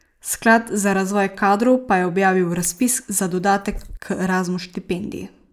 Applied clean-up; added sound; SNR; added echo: neural mask model Resemble Enhance denoiser.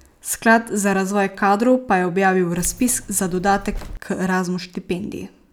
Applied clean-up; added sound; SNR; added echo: none; Keys jangling; 13 dB; none.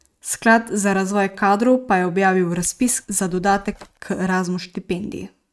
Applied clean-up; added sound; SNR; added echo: neural mask model RNNoise.